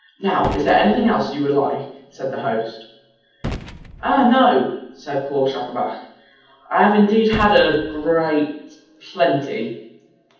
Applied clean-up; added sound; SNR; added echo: none; Gunshot, gunfire; 16 dB; reverberation time 0.8 s.